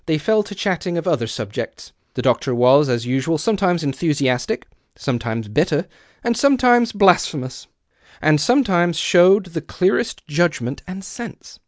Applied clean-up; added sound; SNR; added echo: none; none; none; none.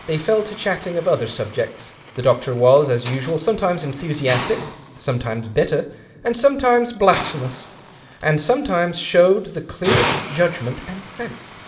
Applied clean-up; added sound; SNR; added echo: none; Hiss; 10 dB; reverberation time 2.6 s.